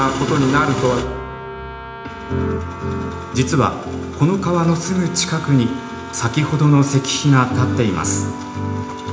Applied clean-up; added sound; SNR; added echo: none; Wind instrument, woodwind instrument; 17 dB; reverberation time 0.8 s.